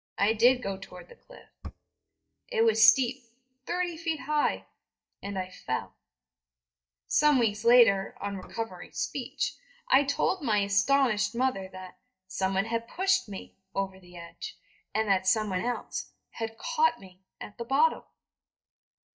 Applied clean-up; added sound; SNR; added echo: neural mask model DeepFilterNet 3.